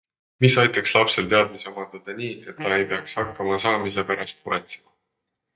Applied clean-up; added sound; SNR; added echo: neural mask model DeepFilterNet 3.